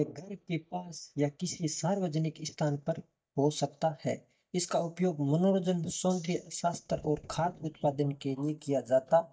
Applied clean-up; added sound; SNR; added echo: neural mask model DeepFilterNet 3.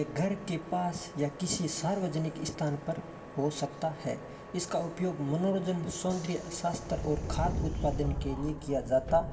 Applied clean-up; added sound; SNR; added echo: none; Subway, metro, underground; 8 dB; reverberation time 1.5 s.